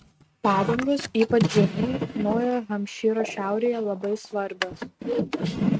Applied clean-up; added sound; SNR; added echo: neural mask model RNNoise.